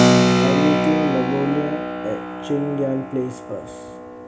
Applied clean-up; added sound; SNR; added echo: none; Keyboard (musical); -3 dB; none.